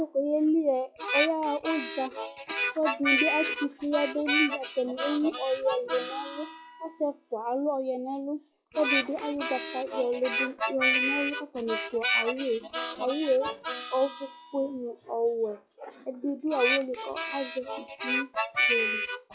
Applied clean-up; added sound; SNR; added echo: classical method log-MMSE.